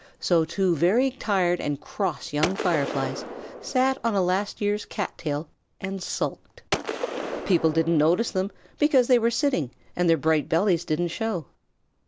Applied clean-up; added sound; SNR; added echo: none; Gunshot, gunfire; 7 dB; none.